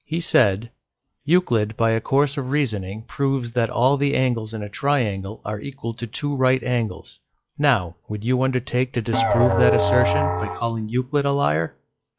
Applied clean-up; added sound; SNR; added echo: classical method log-MMSE.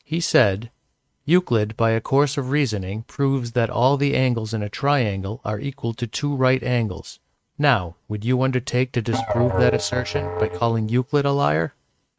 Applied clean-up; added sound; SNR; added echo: neural mask model RNNoise.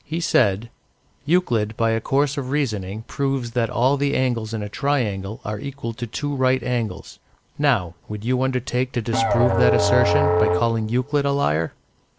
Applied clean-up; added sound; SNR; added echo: none; Musical instrument; -1 dB; none.